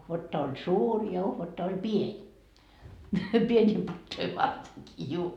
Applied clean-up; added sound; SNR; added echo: none; none; none; none.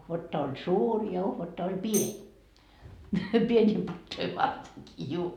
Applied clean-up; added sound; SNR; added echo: none; Tambourine; 12 dB; none.